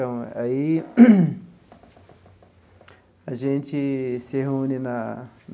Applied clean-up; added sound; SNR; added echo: none; none; none; none.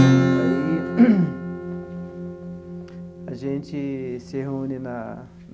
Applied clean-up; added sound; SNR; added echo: none; Acoustic guitar / Strum; -1 dB; none.